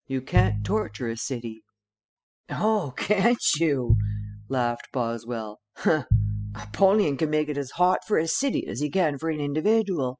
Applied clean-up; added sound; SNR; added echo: classical method spectral subtraction.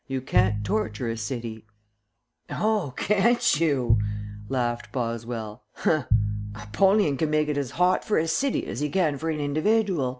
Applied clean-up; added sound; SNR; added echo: none; Piano; 4 dB; none.